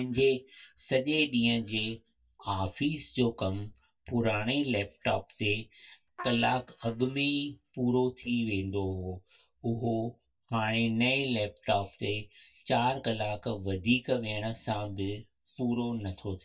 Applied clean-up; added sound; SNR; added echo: neural mask model DeepFilterNet 3.